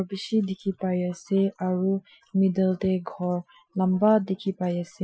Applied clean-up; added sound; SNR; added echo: classical method Wiener filter.